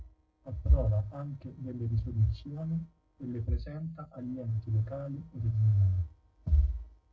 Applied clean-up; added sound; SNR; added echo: neural separator model SepFormer DNS4.